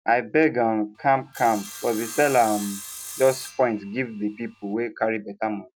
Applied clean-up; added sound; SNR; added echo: none; Sawing; 15 dB; none.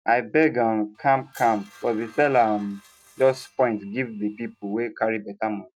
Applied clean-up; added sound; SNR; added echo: neural mask model RNNoise.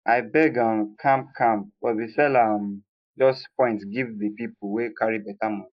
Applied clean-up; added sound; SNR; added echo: neural mask model Resemble Enhance denoiser.